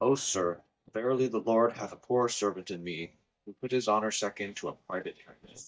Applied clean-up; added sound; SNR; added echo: neural mask model DeepFilterNet 3.